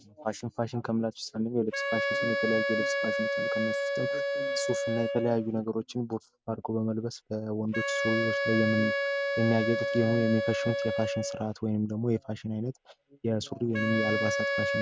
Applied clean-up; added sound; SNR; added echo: none; Wind instrument, woodwind instrument; 1 dB; none.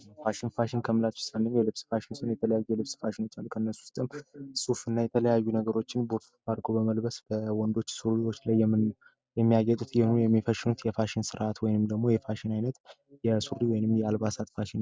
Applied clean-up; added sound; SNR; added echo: none; none; none; none.